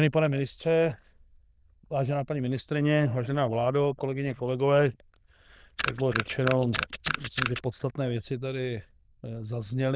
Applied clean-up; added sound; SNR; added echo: neural diffusion model UNIVERSE++.